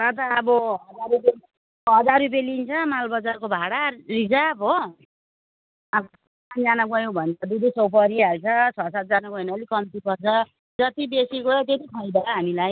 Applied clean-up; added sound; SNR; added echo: none; none; none; none.